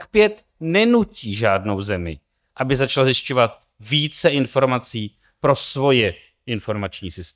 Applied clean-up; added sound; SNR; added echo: neural mask model DeepFilterNet 3.